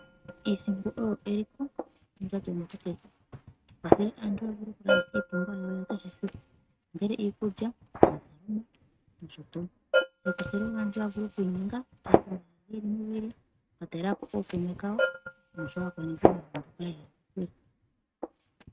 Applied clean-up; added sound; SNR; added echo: neural mask model RNNoise.